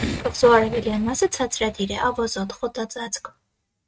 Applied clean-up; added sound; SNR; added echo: neural mask model RNNoise.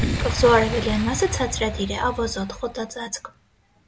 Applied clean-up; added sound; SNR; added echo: none; Boom; 5 dB; none.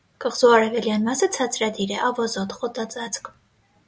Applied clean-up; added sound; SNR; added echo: none; none; none; none.